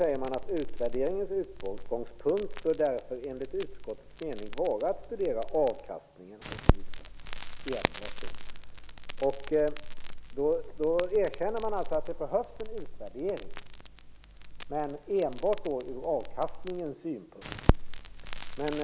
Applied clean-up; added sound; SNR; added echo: none; Crackle; 1 dB; none.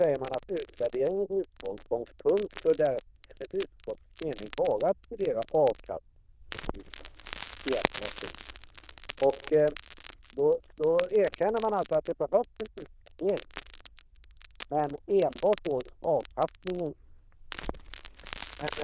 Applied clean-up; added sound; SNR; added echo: neural diffusion model UNIVERSE++.